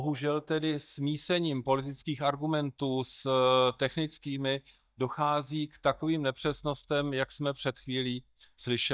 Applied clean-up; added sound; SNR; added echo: neural mask model DeepFilterNet 3.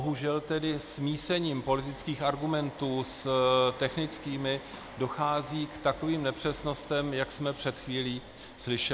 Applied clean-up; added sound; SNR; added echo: none; Domestic sounds, home sounds; 19 dB; none.